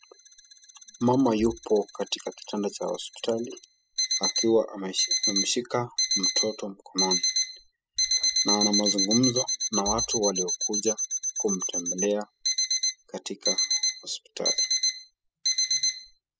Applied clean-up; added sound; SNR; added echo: classical method spectral subtraction.